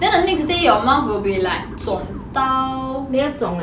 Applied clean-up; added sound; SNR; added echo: none; Motor vehicle (road) / Siren; 18 dB; none.